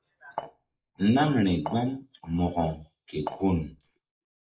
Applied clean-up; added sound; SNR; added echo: neural mask model Resemble Enhance denoiser.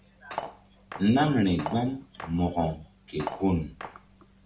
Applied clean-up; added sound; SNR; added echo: none; Cutlery, silverware; 13 dB; none.